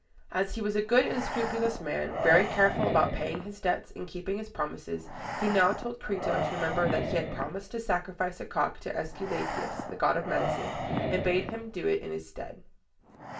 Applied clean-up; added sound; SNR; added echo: none; Breathing; 6 dB; reverberation time 0.2 s.